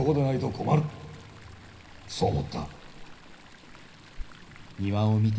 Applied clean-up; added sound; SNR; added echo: none; Chatter / Stream; 17 dB; reverberation time 0.4 s.